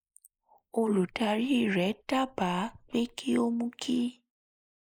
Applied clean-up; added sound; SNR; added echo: neural mask model Resemble Enhance denoiser.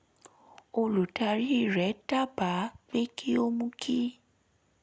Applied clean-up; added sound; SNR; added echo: none; none; none; none.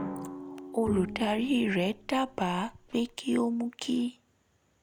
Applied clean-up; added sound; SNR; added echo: none; Drum + Bowed string instrument; 12 dB; none.